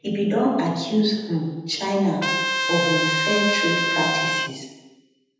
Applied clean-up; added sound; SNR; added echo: none; Trumpet; 0 dB; reverberation time 1.0 s.